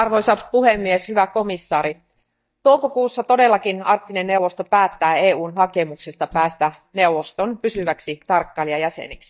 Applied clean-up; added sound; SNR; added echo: neural mask model DeepFilterNet 3.